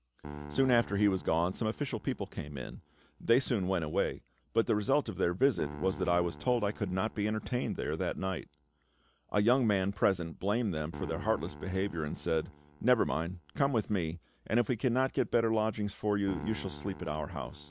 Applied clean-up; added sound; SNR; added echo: none; Piano; 18 dB; none.